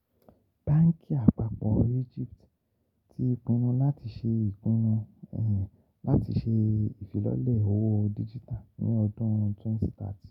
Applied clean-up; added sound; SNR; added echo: none; none; none; none.